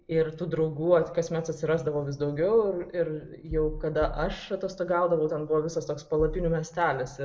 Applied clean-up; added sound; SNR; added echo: none; Bass drum; 7 dB; reverberation time 1.7 s.